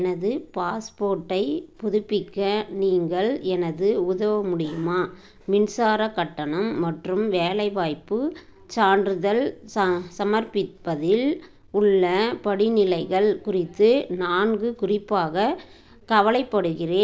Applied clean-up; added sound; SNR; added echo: none; none; none; none.